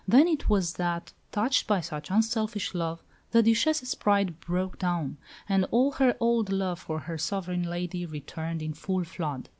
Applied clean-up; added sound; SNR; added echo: none; none; none; none.